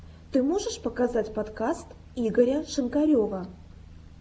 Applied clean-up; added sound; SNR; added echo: none; none; none; none.